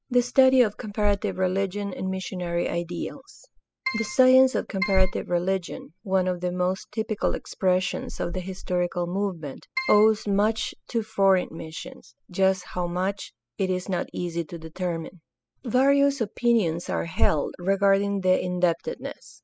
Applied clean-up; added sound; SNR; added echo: classical method spectral subtraction.